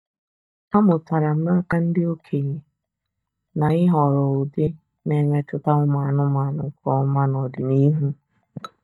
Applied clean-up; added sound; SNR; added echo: neural mask model DeepFilterNet 3.